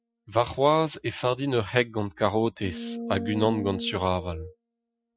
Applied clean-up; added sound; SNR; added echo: classical method Wiener filter.